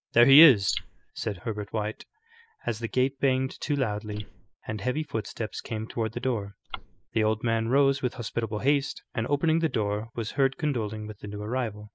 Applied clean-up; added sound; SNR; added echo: neural mask model Resemble Enhance denoiser.